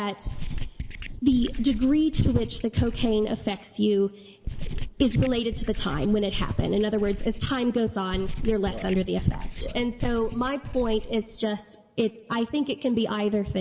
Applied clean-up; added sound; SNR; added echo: none; Writing; 6 dB; reverberation time 1.1 s.